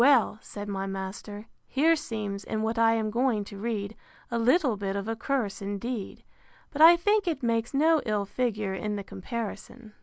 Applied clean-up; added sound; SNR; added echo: none; none; none; none.